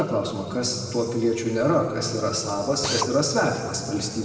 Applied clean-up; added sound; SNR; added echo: none; Drill; 13 dB; reverberation time 2.4 s.